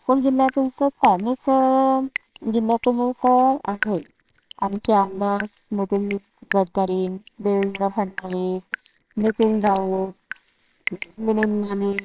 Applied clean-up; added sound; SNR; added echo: neural separator model SepFormer WHAMR!.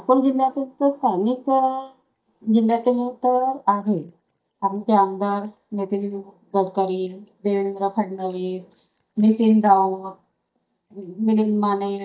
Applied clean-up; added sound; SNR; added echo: neural mask model DeepFilterNet 3.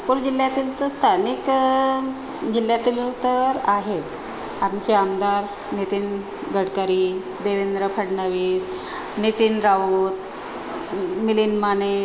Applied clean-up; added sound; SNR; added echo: none; none; none; none.